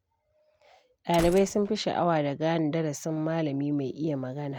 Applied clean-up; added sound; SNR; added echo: none; Gunshot, gunfire; 16 dB; none.